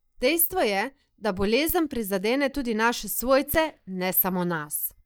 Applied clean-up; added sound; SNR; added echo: neural mask model DeepFilterNet 3.